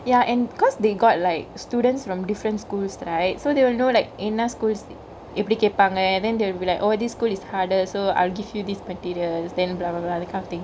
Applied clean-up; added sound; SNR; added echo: none; none; none; none.